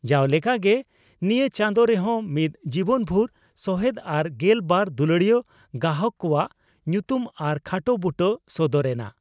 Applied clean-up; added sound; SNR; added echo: none; none; none; none.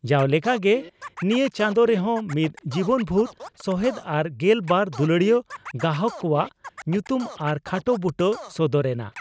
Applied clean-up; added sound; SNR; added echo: none; Scratching (performance technique); 18 dB; none.